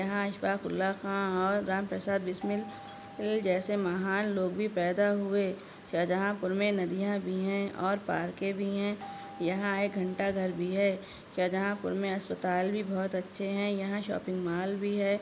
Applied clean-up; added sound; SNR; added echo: none; Doorbell; 19 dB; none.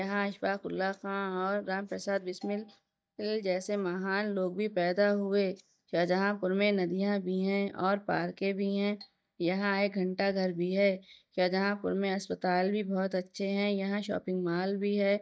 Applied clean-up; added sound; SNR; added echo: neural mask model DeepFilterNet 3.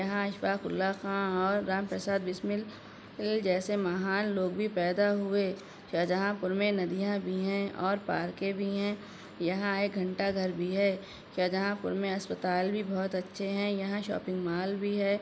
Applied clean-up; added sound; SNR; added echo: none; none; none; none.